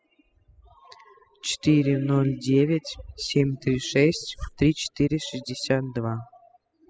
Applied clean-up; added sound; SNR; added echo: classical method spectral subtraction.